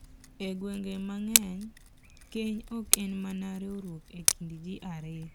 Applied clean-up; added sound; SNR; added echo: none; Tick; -3 dB; none.